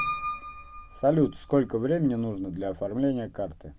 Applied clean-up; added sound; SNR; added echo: none; Piano; 11 dB; none.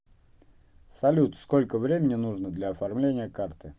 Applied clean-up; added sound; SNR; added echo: none; none; none; none.